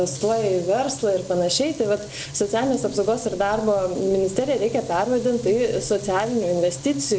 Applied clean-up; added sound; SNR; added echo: none; Frying (food); 15 dB; none.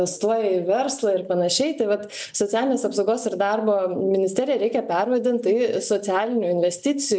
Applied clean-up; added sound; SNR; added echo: none; none; none; none.